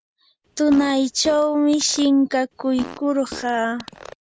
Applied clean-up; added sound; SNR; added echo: none; Fart; 17 dB; none.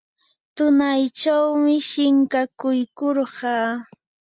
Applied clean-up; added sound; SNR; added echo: none; none; none; none.